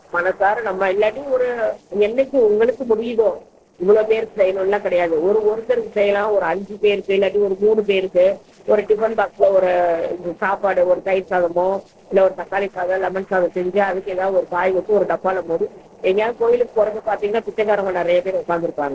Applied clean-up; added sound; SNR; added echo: neural separator model SepFormer DNS4.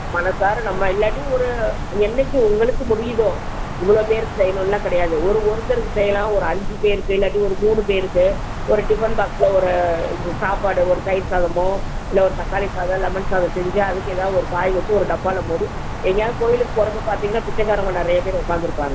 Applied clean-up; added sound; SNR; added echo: none; Wind; 5 dB; none.